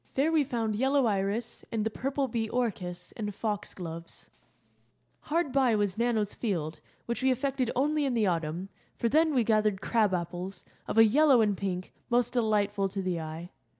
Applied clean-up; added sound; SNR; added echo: none; none; none; none.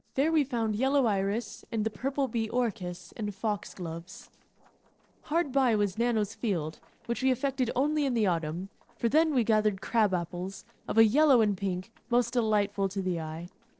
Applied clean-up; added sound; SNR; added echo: neural separator model SepFormer DNS4.